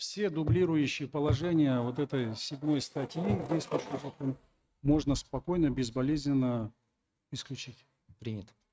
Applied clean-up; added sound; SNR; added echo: neural mask model RNNoise.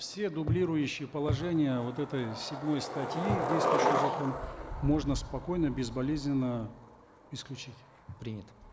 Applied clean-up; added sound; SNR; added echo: none; Skateboard; 4 dB; none.